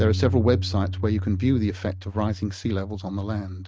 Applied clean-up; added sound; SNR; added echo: neural mask model RNNoise.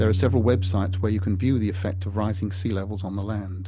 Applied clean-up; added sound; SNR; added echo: none; Bass guitar; 1 dB; none.